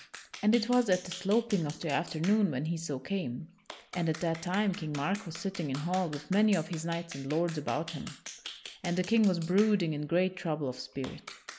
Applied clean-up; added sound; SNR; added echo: none; Clapping; 17 dB; none.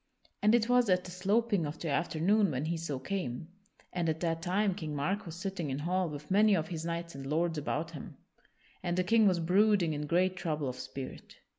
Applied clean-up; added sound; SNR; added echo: none; none; none; none.